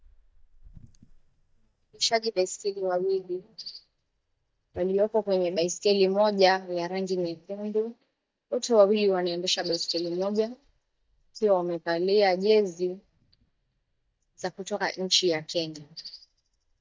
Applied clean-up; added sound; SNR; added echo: neural mask model DeepFilterNet 3.